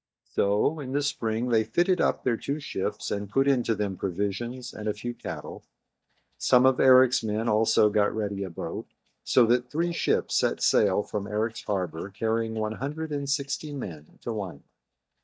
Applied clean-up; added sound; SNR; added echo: neural mask model DeepFilterNet 3.